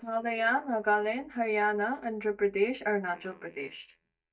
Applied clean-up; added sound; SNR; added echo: neural mask model DeepFilterNet 3.